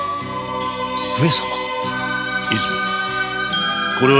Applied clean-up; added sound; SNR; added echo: none; none; none; none.